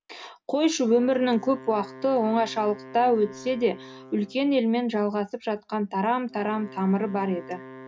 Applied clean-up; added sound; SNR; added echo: none; Wind instrument, woodwind instrument; 19 dB; reverberation time 0.3 s.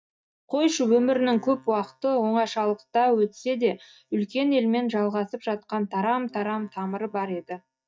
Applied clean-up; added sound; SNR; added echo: neural mask model DeepFilterNet 3.